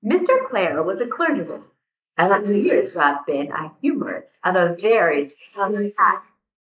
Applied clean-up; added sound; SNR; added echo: neural mask model Resemble Enhance denoiser.